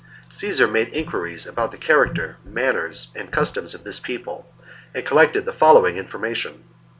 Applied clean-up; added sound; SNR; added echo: none; none; none; none.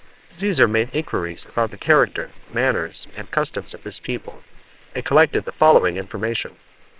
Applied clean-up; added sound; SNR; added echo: neural separator model SepFormer WHAMR!.